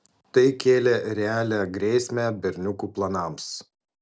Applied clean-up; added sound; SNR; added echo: none; none; none; none.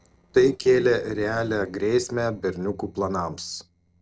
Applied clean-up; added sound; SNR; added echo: neural separator model SepFormer DNS4.